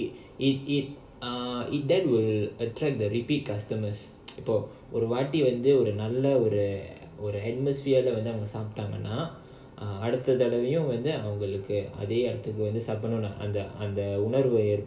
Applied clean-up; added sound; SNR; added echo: none; none; none; reverberation time 0.8 s.